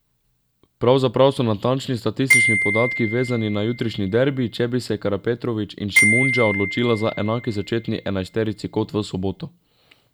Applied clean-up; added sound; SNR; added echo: none; Glockenspiel; 3 dB; none.